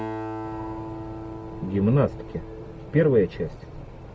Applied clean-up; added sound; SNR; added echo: none; Acoustic guitar; 11 dB; none.